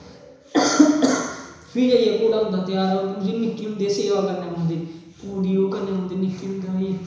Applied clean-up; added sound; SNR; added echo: none; none; none; reverberation time 1.0 s.